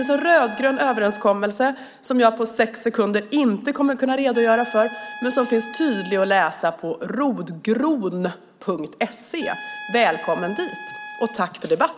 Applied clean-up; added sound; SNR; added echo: none; Trumpet; 17 dB; none.